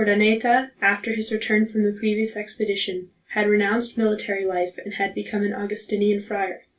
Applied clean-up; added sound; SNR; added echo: none; none; none; reverberation time 0.2 s.